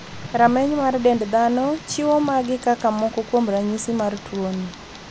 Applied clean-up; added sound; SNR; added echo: none; Tick; 17 dB; none.